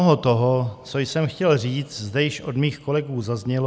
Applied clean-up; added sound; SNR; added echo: none; none; none; none.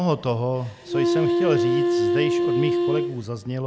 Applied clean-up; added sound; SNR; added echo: none; Wind instrument, woodwind instrument; -4 dB; none.